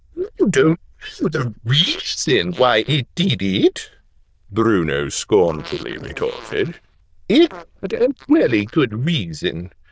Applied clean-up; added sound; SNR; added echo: neural diffusion model UNIVERSE++.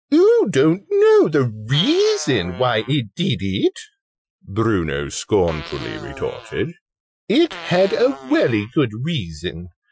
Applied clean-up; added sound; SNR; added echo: classical method Wiener filter.